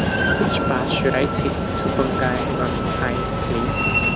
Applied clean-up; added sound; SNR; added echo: none; Train; -5 dB; none.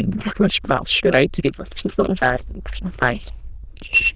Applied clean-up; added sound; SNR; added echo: neural diffusion model UNIVERSE++.